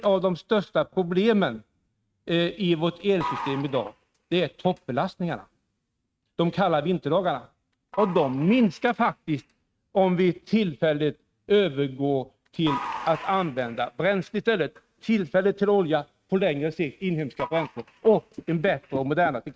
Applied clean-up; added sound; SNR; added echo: neural mask model RNNoise.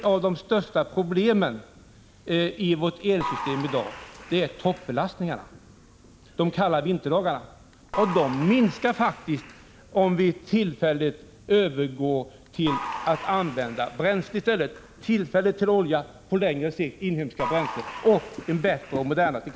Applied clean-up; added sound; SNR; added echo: none; Applause / Crowd; 14 dB; none.